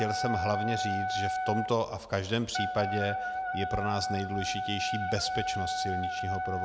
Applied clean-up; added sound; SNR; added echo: none; Wind instrument, woodwind instrument; 0 dB; none.